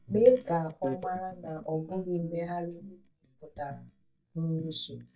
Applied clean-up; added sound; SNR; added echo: neural mask model DeepFilterNet 3.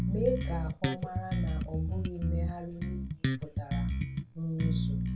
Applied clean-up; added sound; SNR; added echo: none; Bass guitar; -5 dB; reverberation time 0.2 s.